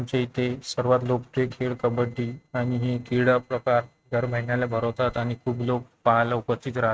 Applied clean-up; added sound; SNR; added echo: neural mask model RNNoise.